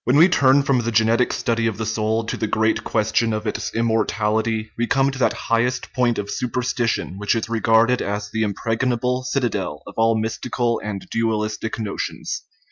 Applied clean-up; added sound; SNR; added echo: none; none; none; none.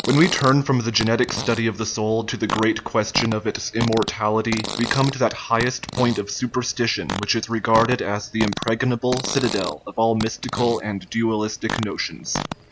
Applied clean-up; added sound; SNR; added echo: none; Fart; 10 dB; none.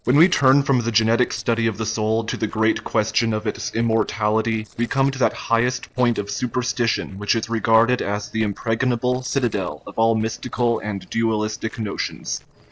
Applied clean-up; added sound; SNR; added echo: neural separator model SepFormer DNS4.